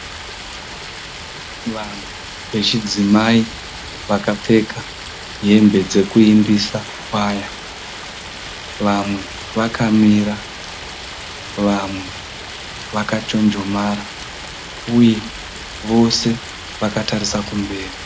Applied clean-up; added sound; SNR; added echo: none; Stream; 12 dB; none.